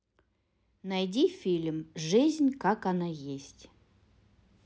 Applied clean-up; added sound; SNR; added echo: none; none; none; none.